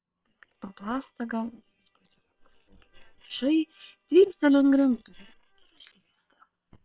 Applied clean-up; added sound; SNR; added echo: neural separator model SepFormer WHAM!.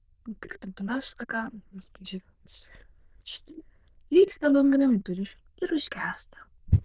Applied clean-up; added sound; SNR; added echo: neural diffusion model UNIVERSE++.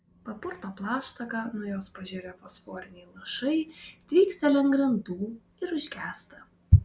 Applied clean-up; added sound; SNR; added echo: none; none; none; none.